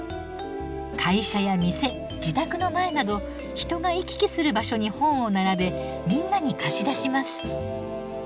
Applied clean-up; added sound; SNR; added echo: none; none; none; none.